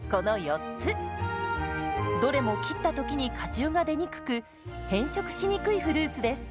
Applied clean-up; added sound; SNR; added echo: none; none; none; none.